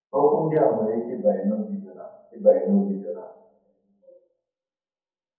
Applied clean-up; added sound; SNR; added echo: none; none; none; reverberation time 0.7 s.